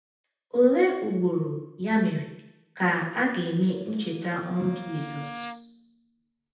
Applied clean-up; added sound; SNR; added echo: none; Bowed string instrument; 17 dB; reverberation time 0.9 s.